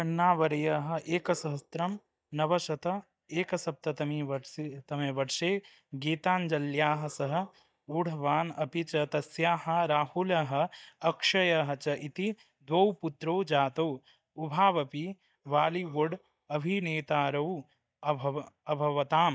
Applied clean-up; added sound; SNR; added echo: neural mask model DeepFilterNet 3.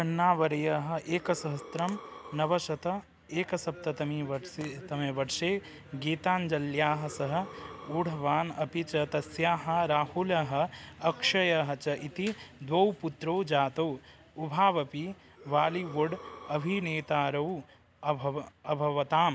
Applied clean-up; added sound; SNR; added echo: none; Breathing; 19 dB; none.